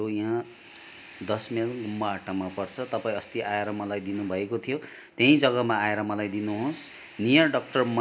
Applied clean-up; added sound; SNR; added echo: none; none; none; none.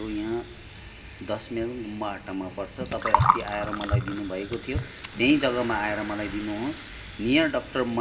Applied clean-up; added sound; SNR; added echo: none; Gurgling; 3 dB; reverberation time 1.1 s.